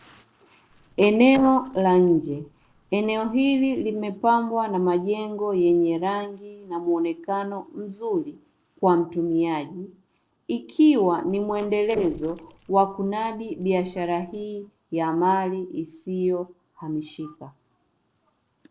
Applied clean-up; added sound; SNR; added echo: neural separator model SepFormer DNS4.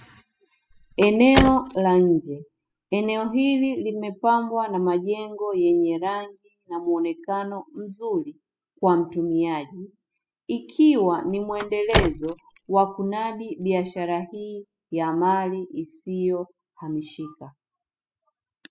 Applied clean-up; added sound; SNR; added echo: classical method spectral subtraction.